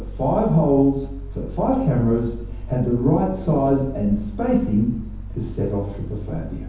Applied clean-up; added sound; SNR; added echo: none; Mechanical fan; 10 dB; reverberation time 0.9 s.